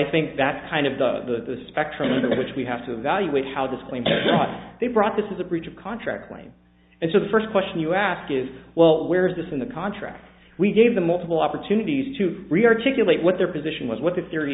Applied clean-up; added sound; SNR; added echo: none; none; none; none.